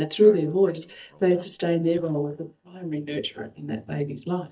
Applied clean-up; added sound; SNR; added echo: neural mask model DeepFilterNet 3.